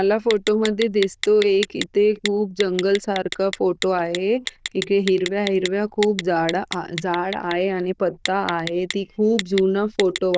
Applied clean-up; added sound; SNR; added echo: neural diffusion model UNIVERSE++.